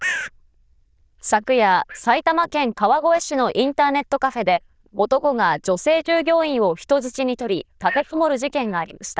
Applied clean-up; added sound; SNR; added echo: neural diffusion model UNIVERSE++.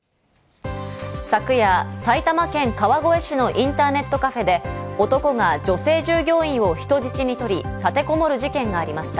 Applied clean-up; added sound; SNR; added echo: none; none; none; none.